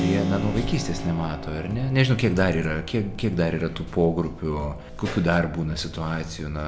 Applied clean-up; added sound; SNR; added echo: none; Keyboard (musical); 11 dB; none.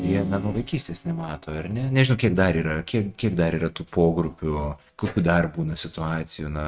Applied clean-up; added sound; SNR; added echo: neural mask model RNNoise.